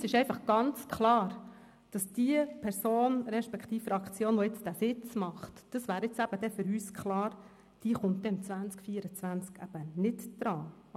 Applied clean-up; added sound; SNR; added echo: none; none; none; none.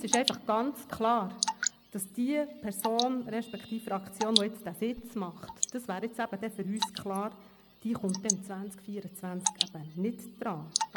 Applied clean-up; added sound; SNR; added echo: none; Drip / Water; 4 dB; none.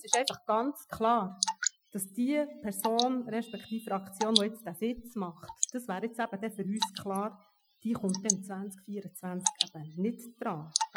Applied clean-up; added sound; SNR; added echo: classical method Wiener filter.